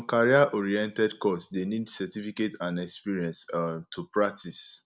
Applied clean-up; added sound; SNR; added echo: none; none; none; none.